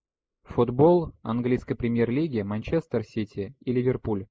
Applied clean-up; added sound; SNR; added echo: neural mask model Resemble Enhance denoiser.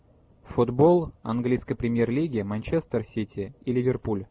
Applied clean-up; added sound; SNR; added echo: none; none; none; none.